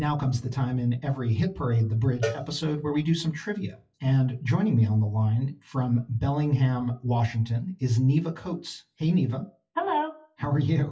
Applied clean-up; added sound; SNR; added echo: classical method WPE with log-MMSE.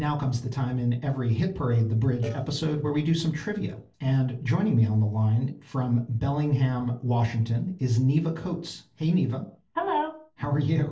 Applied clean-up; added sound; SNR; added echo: neural separator model SepFormer DNS4.